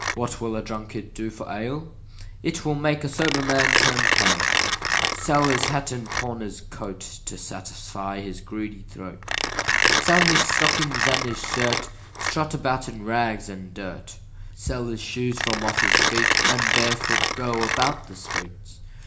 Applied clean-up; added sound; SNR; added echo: none; Mechanisms; -2 dB; reverberation time 0.4 s.